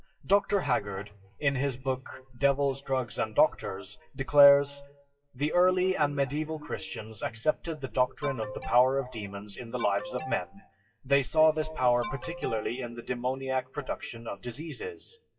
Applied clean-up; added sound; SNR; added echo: classical method WPE with log-MMSE.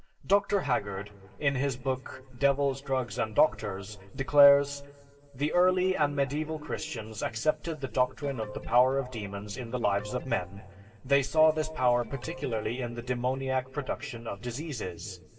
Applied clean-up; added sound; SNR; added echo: neural separator model SepFormer DNS4.